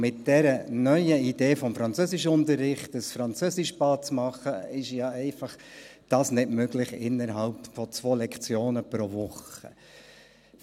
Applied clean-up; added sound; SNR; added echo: none; none; none; none.